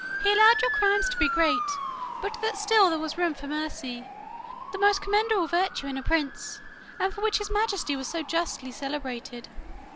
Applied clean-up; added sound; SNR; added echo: none; Motor vehicle (road) / Siren; 7 dB; none.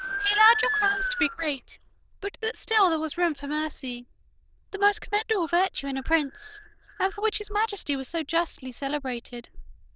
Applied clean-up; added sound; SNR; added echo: neural diffusion model UNIVERSE++.